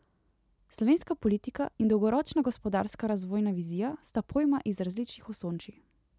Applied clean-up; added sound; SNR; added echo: none; none; none; none.